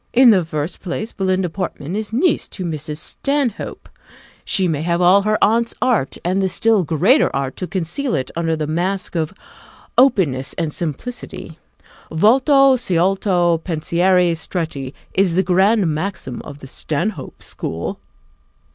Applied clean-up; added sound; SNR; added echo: none; none; none; none.